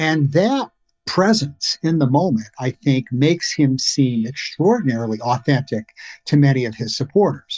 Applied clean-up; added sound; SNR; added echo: neural mask model DeepFilterNet 3.